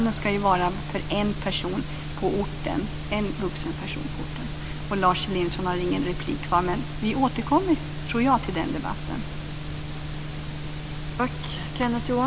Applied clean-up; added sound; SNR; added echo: none; none; none; none.